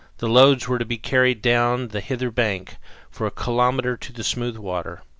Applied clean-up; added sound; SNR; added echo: none; none; none; none.